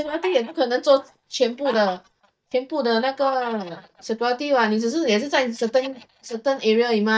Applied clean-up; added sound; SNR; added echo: neural mask model DeepFilterNet 3.